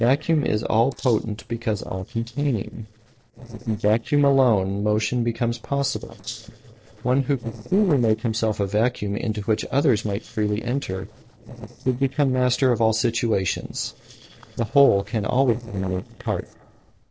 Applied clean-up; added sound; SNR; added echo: neural separator model SepFormer DNS4.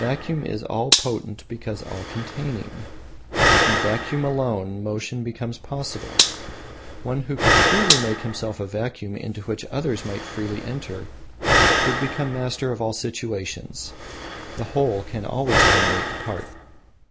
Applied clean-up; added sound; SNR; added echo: none; Gunshot, gunfire + Breathing; -2 dB; none.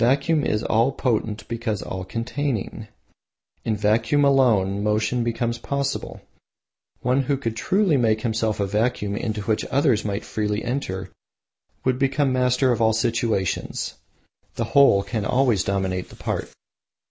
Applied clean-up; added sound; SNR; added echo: none; none; none; none.